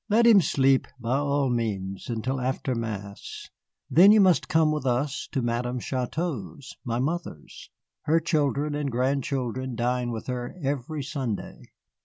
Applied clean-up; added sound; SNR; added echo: none; none; none; none.